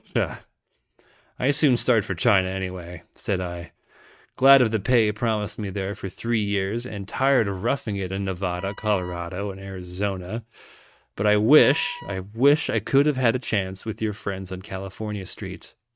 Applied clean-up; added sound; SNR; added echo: neural mask model RNNoise.